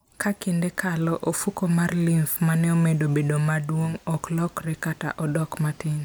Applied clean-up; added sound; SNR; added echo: none; none; none; none.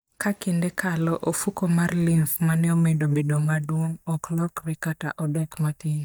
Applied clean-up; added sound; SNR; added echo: neural mask model DeepFilterNet 3.